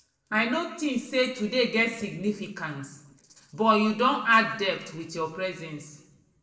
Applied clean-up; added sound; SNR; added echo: neural separator model SepFormer DNS4.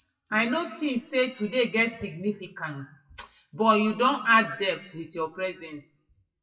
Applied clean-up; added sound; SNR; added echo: classical method WPE with log-MMSE.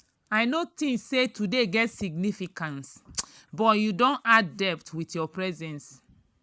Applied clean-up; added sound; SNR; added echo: none; none; none; none.